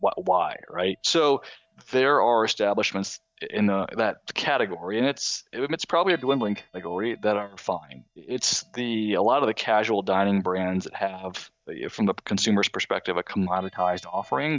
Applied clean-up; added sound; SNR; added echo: neural mask model DeepFilterNet 3.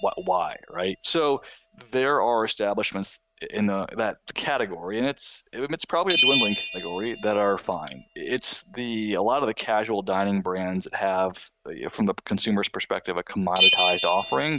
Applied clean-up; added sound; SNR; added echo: neural mask model RNNoise.